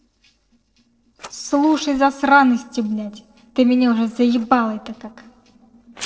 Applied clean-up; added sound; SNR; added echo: neural separator model SepFormer DNS4.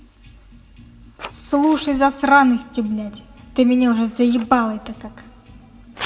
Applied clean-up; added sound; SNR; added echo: none; Scissors; 18 dB; reverberation time 2.4 s.